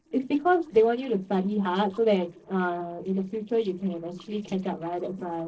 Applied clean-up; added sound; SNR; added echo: neural separator model SepFormer DNS4.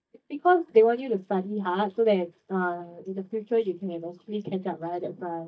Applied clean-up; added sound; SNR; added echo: neural mask model DeepFilterNet 3.